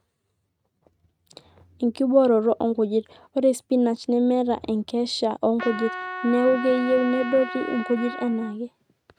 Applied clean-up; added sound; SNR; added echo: neural mask model RNNoise.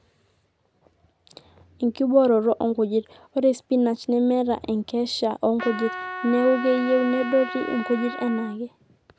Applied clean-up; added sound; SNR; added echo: none; Trumpet; 10 dB; none.